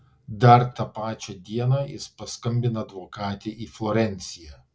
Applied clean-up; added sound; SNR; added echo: none; none; none; none.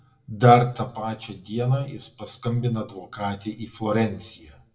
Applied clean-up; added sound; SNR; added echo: none; none; none; reverberation time 0.5 s.